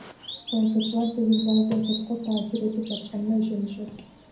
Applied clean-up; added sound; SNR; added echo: none; Bird vocalization, bird call, bird song; 13 dB; reverberation time 0.5 s.